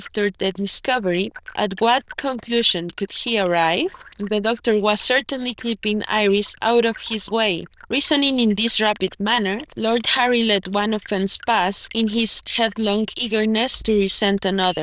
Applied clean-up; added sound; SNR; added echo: neural diffusion model UNIVERSE++.